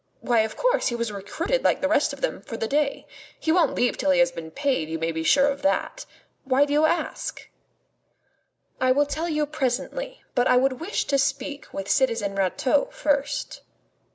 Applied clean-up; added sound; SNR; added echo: none; none; none; none.